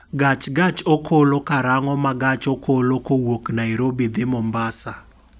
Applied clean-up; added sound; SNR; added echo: none; none; none; none.